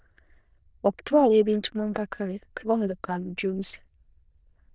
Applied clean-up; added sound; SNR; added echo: neural diffusion model UNIVERSE++.